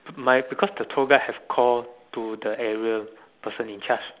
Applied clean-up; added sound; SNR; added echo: none; none; none; none.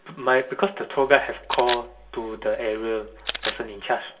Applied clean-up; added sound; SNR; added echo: none; Camera; 10 dB; reverberation time 0.2 s.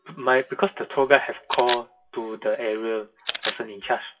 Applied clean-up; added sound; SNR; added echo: classical method WPE with log-MMSE.